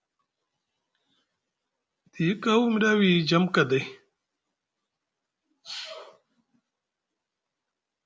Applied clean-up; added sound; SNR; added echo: none; none; none; none.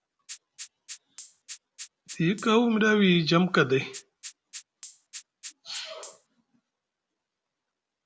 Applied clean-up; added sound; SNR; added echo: none; Rattle (instrument); 19 dB; none.